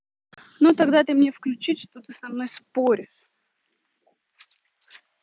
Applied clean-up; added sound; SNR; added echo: none; none; none; none.